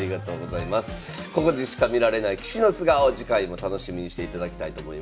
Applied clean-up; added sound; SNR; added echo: none; none; none; none.